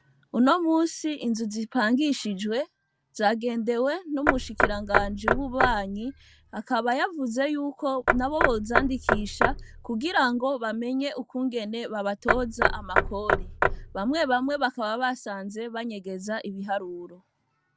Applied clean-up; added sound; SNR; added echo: none; Knock / Wood; -1 dB; none.